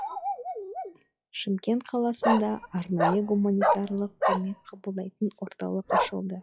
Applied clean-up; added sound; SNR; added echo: classical method log-MMSE.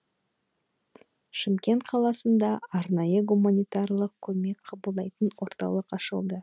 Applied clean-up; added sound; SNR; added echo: none; none; none; none.